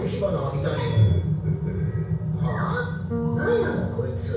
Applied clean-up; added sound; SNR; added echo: none; Bass guitar; 13 dB; reverberation time 0.6 s.